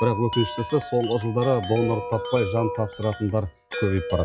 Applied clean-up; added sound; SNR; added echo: classical method log-MMSE.